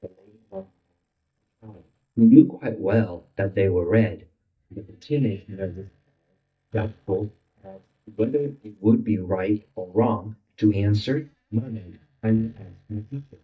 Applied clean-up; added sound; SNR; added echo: neural mask model DeepFilterNet 3.